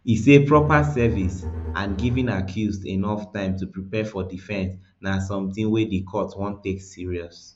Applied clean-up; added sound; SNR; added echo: none; Bowed string instrument; 8 dB; none.